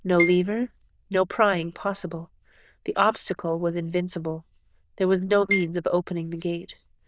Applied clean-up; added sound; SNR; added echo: neural diffusion model UNIVERSE++.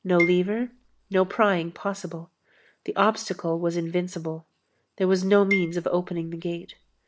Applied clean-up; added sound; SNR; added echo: none; Marimba, xylophone; 10 dB; none.